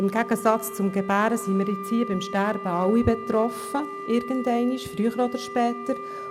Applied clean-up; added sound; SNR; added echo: none; Wind instrument, woodwind instrument; 11 dB; none.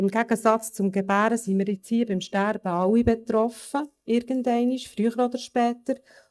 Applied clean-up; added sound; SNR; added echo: neural mask model DeepFilterNet 3.